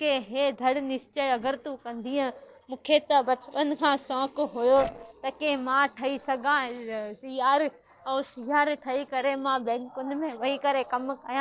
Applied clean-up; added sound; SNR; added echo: neural separator model SepFormer DNS4.